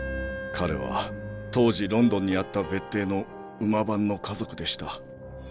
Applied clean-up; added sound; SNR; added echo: none; Wind instrument, woodwind instrument; 14 dB; none.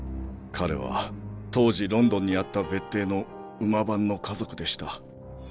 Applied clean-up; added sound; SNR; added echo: none; none; none; none.